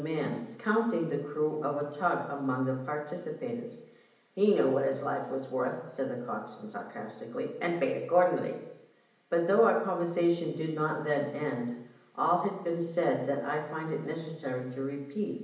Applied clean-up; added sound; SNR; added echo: none; none; none; reverberation time 0.8 s.